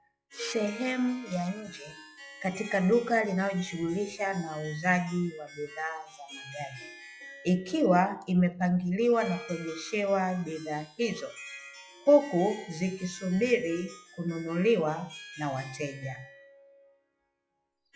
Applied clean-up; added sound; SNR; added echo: classical method log-MMSE.